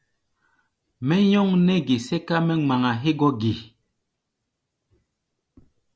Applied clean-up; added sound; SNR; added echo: none; none; none; none.